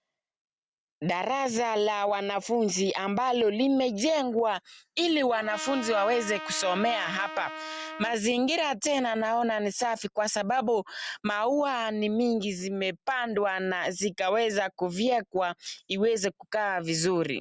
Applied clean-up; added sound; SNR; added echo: none; Trumpet; 11 dB; none.